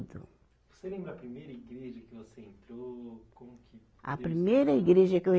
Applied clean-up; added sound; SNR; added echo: none; none; none; none.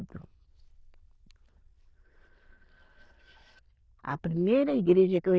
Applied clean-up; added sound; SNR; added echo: neural diffusion model UNIVERSE++.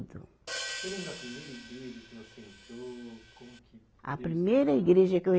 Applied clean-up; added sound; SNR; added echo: none; Hi-hat; 13 dB; none.